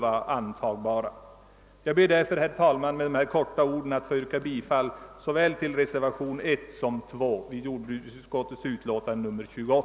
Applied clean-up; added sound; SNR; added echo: none; none; none; none.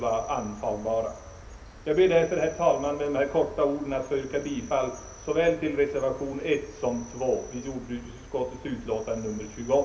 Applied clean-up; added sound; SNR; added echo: none; Cricket; 18 dB; reverberation time 0.3 s.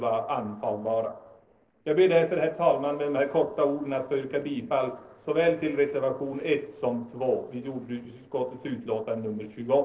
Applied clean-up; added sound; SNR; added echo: neural separator model SepFormer DNS4.